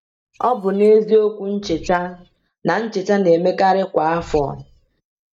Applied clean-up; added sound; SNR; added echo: neural mask model DeepFilterNet 3.